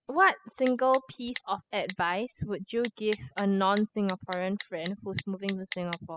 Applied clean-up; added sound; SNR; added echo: classical method spectral subtraction.